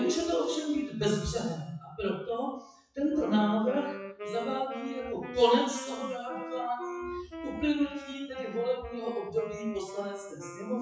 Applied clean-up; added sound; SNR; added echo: classical method WPE with log-MMSE.